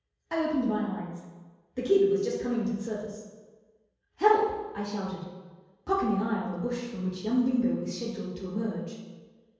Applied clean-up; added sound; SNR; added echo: none; none; none; reverberation time 1.2 s.